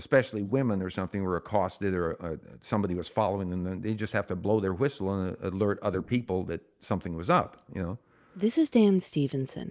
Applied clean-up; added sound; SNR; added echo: neural mask model Resemble Enhance denoiser.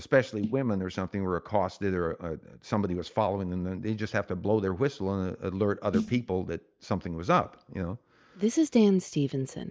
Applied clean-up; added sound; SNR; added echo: neural mask model DeepFilterNet 3.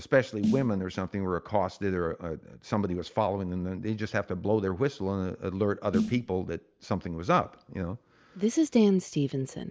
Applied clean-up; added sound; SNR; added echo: none; Snare drum; 7 dB; none.